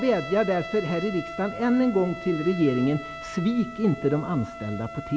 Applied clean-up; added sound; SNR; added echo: none; Trumpet; 12 dB; none.